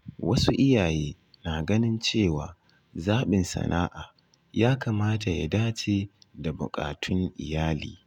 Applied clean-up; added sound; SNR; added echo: none; none; none; none.